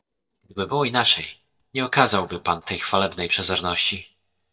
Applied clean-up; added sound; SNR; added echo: neural mask model DeepFilterNet 3.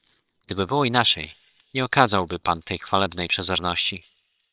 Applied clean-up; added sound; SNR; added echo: neural separator model SepFormer WHAMR!.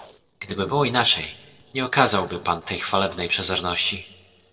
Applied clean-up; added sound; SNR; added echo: neural separator model SepFormer DNS4.